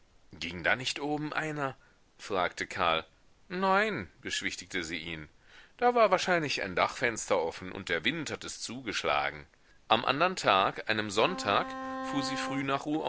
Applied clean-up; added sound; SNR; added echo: none; Bowed string instrument; 7 dB; none.